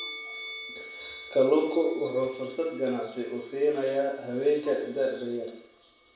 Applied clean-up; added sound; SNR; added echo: none; Musical instrument; 16 dB; reverberation time 0.7 s.